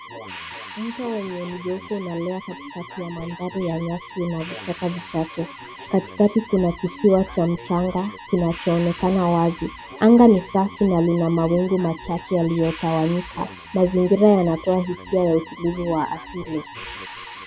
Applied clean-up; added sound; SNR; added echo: none; Hi-hat + Alarm; 15 dB; none.